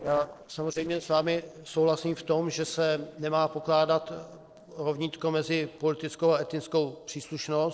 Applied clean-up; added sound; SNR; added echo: neural separator model SepFormer DNS4.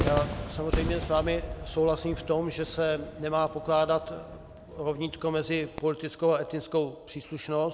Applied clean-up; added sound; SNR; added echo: none; Cheering / Fireworks; 8 dB; none.